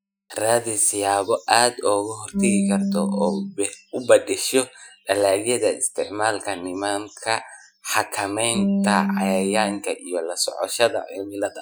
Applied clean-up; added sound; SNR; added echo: classical method Wiener filter.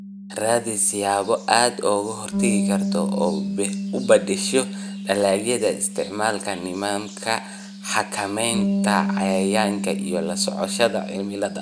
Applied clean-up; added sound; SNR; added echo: none; Bass guitar; 4 dB; none.